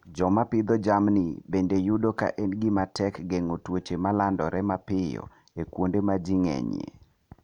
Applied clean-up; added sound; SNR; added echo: none; none; none; none.